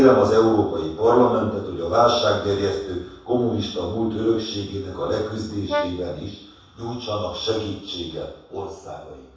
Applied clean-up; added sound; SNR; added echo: none; Brass instrument; 10 dB; reverberation time 0.7 s.